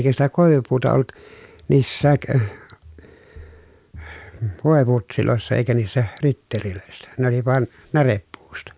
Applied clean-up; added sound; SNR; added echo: none; none; none; none.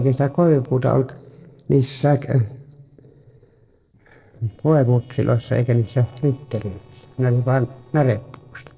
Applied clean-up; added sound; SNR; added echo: neural separator model SepFormer DNS4.